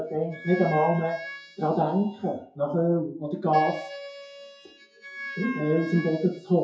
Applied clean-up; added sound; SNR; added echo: classical method WPE with log-MMSE.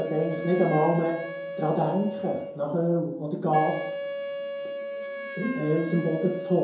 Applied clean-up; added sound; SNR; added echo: none; Wind instrument, woodwind instrument; 8 dB; reverberation time 2.6 s.